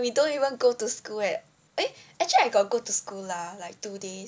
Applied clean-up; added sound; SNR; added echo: none; none; none; none.